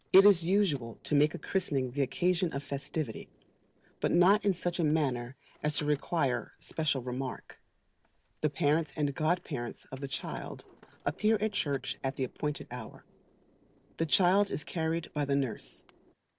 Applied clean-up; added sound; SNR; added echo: neural separator model SepFormer DNS4.